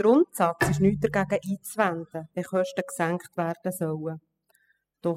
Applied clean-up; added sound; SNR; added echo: classical method spectral subtraction.